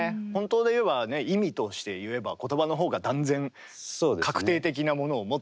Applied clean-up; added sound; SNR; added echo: none; none; none; none.